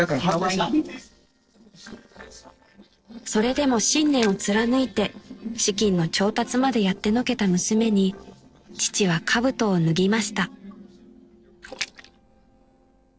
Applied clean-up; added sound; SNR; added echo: neural separator model SepFormer DNS4.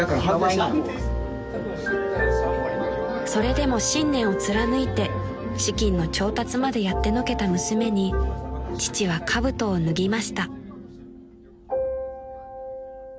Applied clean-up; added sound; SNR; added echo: none; none; none; none.